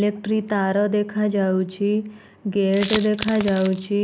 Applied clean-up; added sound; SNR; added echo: none; Coin (dropping); 10 dB; none.